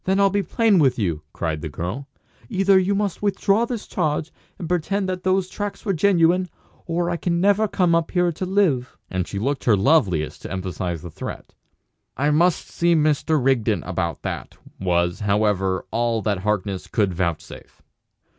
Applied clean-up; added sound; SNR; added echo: none; none; none; none.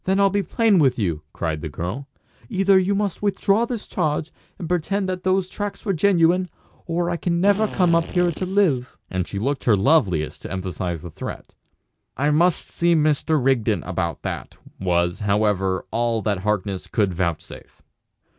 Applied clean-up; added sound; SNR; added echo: none; Drill; 13 dB; none.